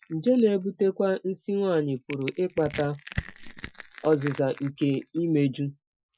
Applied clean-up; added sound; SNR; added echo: classical method Wiener filter.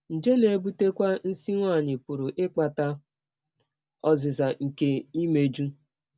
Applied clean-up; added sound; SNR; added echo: none; none; none; none.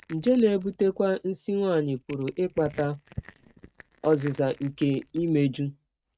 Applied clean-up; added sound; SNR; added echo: neural mask model RNNoise.